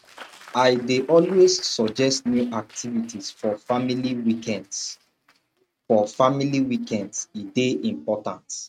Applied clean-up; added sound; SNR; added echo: neural mask model RNNoise.